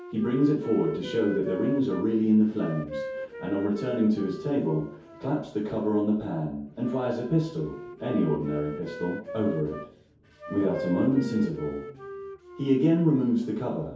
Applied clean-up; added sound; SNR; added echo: none; Wind instrument, woodwind instrument; 13 dB; reverberation time 0.6 s.